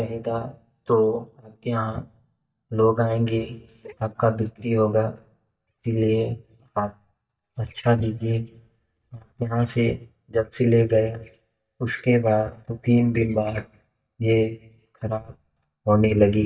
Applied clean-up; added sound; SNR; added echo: neural mask model DeepFilterNet 3.